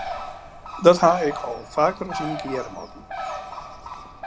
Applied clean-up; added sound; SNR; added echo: none; Bird; 10 dB; none.